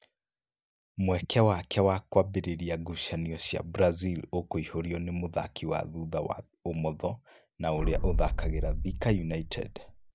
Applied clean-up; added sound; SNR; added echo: neural mask model DeepFilterNet 3.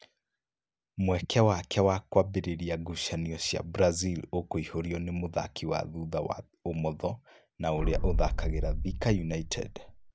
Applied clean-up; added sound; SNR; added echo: none; Boom; 0 dB; none.